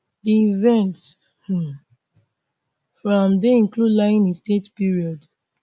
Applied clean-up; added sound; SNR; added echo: none; none; none; none.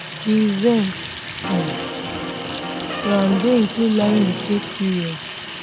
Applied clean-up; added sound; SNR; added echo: none; Brass instrument + Sink (filling or washing) / Water tap, faucet; 6 dB; none.